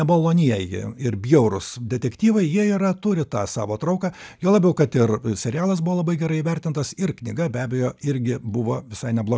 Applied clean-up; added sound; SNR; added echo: none; none; none; none.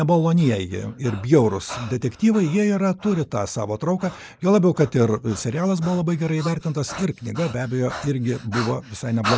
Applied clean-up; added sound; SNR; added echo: neural mask model Resemble Enhance denoiser.